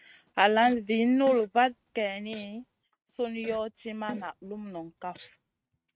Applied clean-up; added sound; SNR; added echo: neural mask model RNNoise.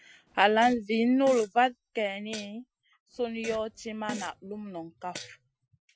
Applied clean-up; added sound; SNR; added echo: classical method Wiener filter.